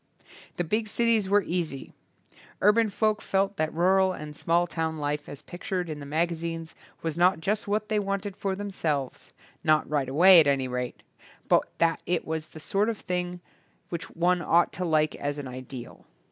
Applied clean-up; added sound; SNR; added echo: none; none; none; none.